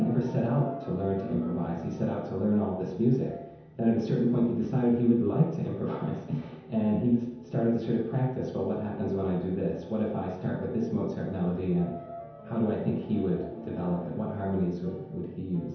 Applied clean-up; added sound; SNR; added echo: none; none; none; reverberation time 0.9 s.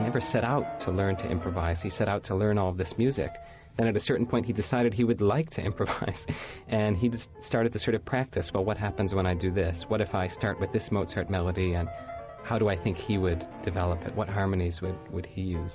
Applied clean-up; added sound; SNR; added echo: none; none; none; none.